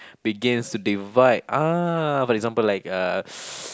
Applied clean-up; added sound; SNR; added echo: none; none; none; none.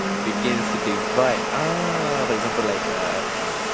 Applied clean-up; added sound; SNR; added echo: none; Domestic sounds, home sounds; -2 dB; none.